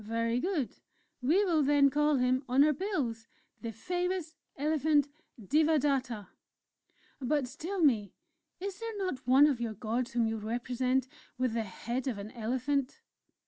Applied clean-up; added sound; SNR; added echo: none; none; none; none.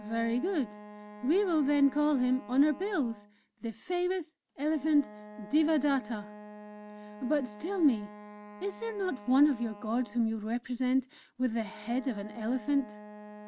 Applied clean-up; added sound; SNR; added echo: none; Wind instrument, woodwind instrument; 17 dB; none.